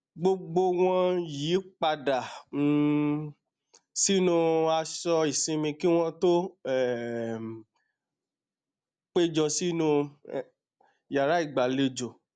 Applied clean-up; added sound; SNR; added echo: none; none; none; none.